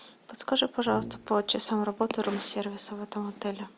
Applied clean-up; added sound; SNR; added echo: none; Brass instrument; 14 dB; none.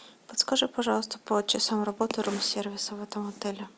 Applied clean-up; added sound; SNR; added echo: none; none; none; none.